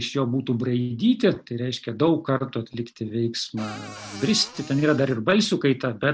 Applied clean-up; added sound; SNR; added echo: none; Cupboard open or close / Door; 17 dB; none.